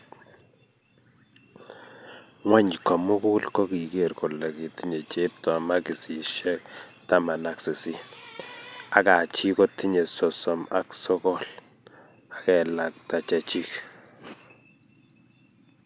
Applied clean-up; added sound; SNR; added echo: none; none; none; none.